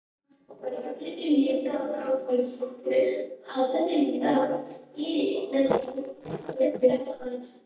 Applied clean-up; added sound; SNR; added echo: neural mask model DeepFilterNet 3.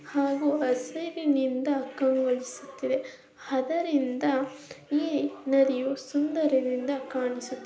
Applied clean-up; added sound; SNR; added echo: none; none; none; none.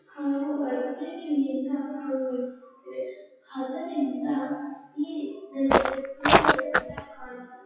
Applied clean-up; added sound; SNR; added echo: classical method WPE with log-MMSE.